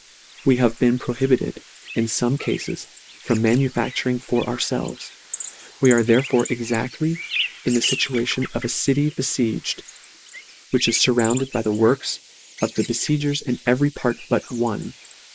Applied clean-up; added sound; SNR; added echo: neural mask model Resemble Enhance denoiser.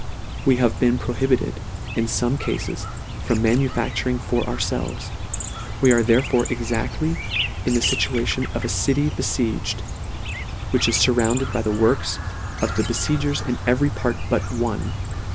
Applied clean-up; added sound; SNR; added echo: none; Chirp, tweet; 5 dB; none.